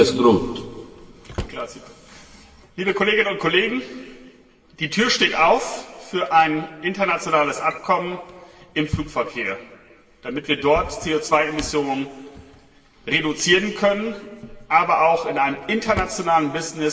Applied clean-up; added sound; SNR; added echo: none; Drawer open or close; 18 dB; reverberation time 2.0 s.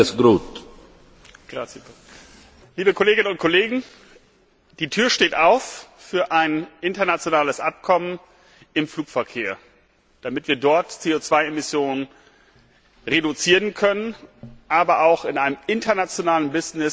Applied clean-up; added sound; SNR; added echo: none; none; none; none.